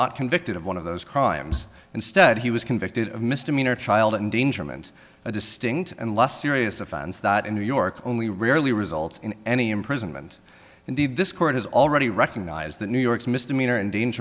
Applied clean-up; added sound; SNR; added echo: none; none; none; none.